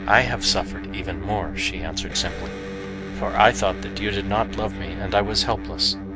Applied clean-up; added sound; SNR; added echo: none; Electric guitar; 8 dB; none.